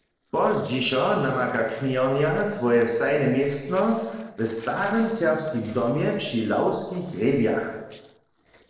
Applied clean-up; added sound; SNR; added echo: neural separator model SepFormer DNS4.